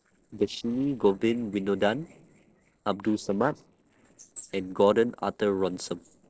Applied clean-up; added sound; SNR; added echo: neural separator model SepFormer DNS4.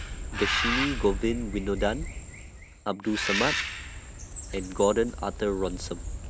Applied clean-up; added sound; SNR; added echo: none; Bird; 3 dB; none.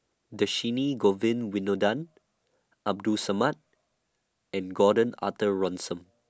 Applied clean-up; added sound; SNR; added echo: none; none; none; none.